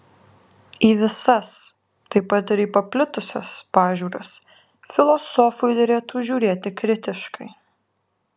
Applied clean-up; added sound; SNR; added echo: none; none; none; none.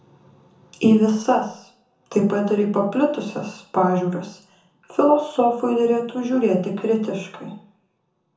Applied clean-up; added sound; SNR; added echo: none; none; none; reverberation time 0.6 s.